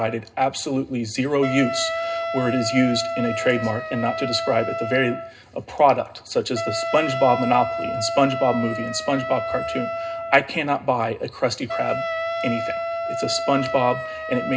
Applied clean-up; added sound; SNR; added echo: none; Wind instrument, woodwind instrument; 5 dB; reverberation time 0.2 s.